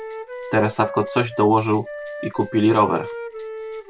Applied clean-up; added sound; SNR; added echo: none; Bell + Wind instrument, woodwind instrument; 11 dB; none.